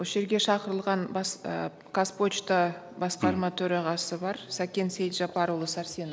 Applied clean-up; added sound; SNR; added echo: none; none; none; none.